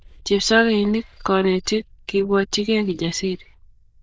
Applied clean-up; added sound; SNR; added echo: neural diffusion model UNIVERSE++.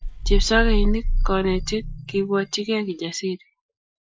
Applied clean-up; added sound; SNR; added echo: classical method Wiener filter.